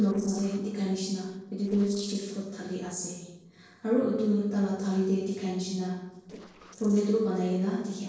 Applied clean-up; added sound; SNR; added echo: neural separator model SepFormer DNS4.